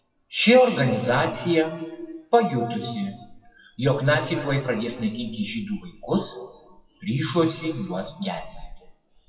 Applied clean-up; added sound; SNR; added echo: classical method WPE with log-MMSE.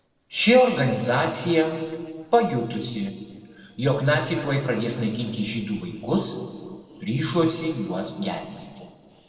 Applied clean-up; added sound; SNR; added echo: neural separator model SepFormer DNS4.